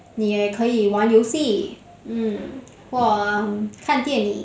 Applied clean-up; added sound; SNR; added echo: none; none; none; none.